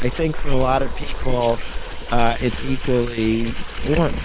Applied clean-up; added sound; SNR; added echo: neural separator model SepFormer WHAM!.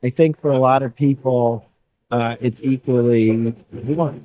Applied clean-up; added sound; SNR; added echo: neural mask model DeepFilterNet 3.